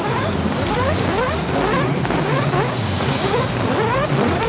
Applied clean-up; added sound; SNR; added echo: none; Fire; -4 dB; reverberation time 0.8 s.